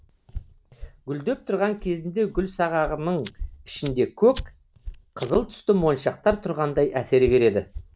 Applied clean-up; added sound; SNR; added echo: none; Walk, footsteps + Fire; 14 dB; none.